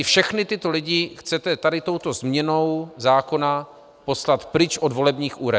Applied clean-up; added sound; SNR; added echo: none; none; none; none.